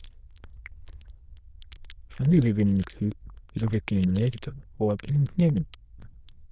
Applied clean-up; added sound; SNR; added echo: neural diffusion model UNIVERSE++.